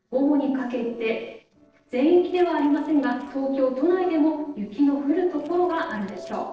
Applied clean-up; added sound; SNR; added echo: neural separator model SepFormer DNS4.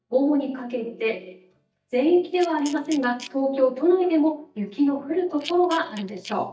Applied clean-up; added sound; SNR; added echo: neural mask model DeepFilterNet 3.